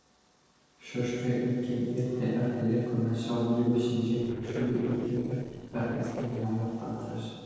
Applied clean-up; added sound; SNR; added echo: neural separator model SepFormer DNS4.